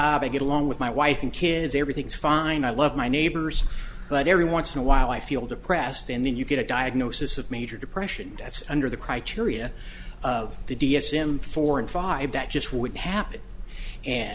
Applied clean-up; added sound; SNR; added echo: none; none; none; none.